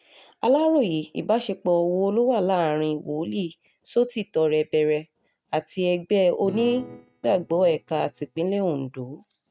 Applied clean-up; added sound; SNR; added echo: neural mask model RNNoise.